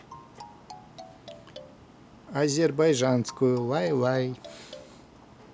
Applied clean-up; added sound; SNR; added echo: none; Marimba, xylophone; 20 dB; none.